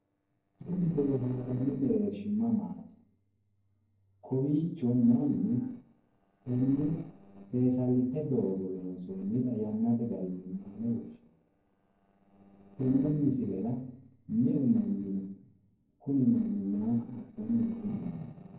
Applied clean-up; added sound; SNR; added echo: neural separator model SepFormer DNS4.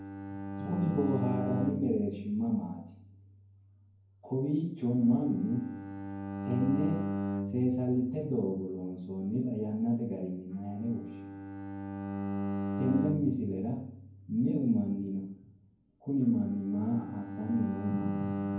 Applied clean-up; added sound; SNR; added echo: none; Bowed string instrument; 6 dB; reverberation time 0.9 s.